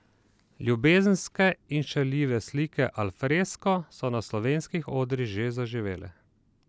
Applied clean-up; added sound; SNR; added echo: none; none; none; none.